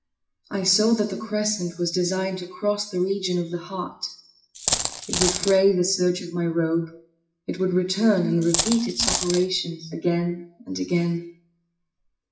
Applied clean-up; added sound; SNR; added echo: classical method WPE with log-MMSE.